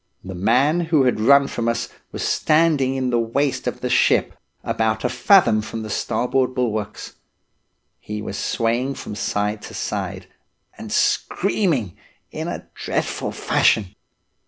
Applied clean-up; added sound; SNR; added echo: none; none; none; none.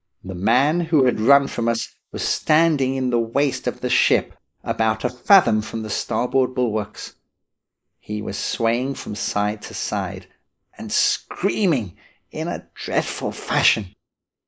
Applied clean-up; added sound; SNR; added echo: neural mask model Resemble Enhance denoiser.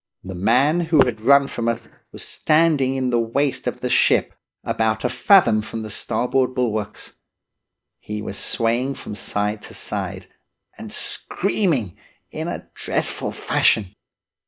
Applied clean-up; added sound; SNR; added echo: neural mask model DeepFilterNet 3.